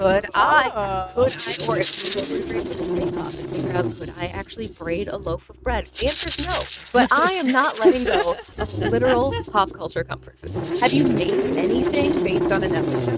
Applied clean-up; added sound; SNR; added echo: neural mask model RNNoise.